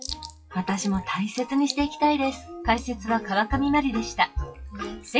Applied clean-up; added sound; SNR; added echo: classical method WPE with log-MMSE.